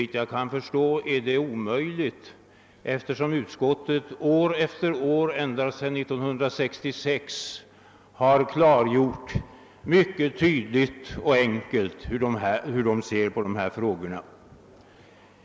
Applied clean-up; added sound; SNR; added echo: none; none; none; none.